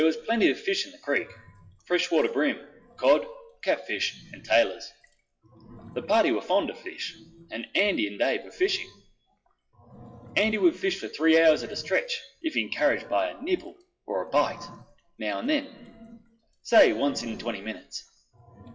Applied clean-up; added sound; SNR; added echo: classical method WPE with log-MMSE.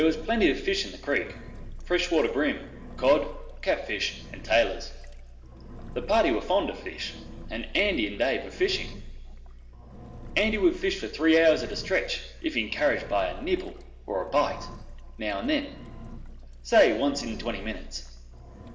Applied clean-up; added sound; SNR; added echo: none; Engine; 14 dB; reverberation time 1.1 s.